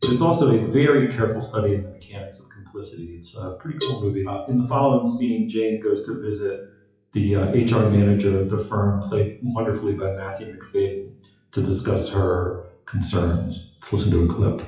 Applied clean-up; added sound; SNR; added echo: classical method WPE with log-MMSE.